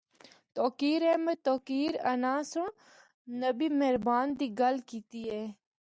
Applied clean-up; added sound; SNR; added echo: none; none; none; none.